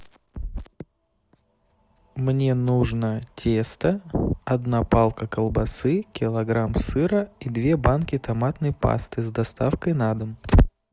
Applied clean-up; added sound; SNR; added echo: none; none; none; none.